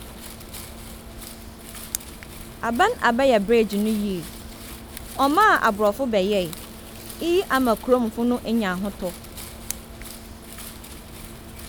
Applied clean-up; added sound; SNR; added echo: none; Wind; 14 dB; none.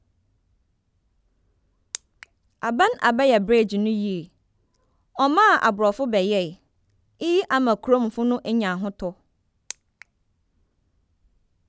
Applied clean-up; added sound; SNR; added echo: none; none; none; none.